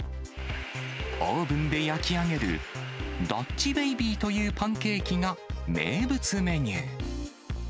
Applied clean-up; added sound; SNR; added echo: none; none; none; none.